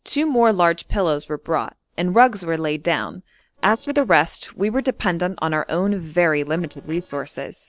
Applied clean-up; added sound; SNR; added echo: neural separator model SepFormer DNS4.